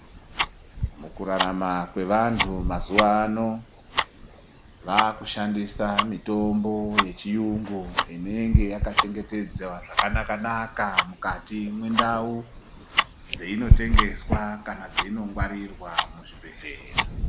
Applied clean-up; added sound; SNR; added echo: none; Tick-tock; -1 dB; none.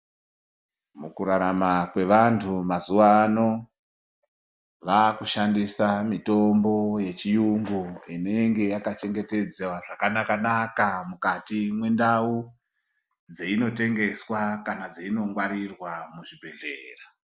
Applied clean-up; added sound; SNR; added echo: none; none; none; none.